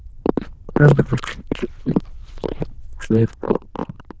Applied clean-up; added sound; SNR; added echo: neural diffusion model UNIVERSE++.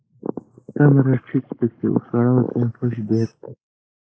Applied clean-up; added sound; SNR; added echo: neural mask model Resemble Enhance denoiser.